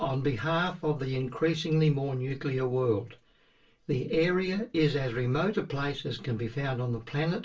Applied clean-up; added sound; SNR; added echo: none; none; none; reverberation time 0.2 s.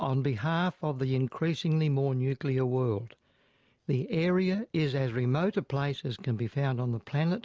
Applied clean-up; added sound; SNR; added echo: none; none; none; none.